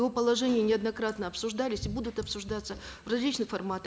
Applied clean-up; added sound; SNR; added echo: none; none; none; none.